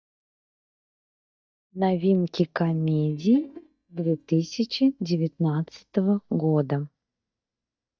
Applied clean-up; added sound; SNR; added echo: neural mask model DeepFilterNet 3.